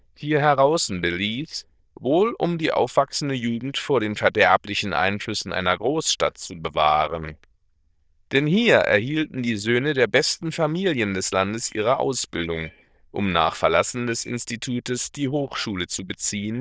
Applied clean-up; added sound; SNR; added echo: neural diffusion model UNIVERSE++.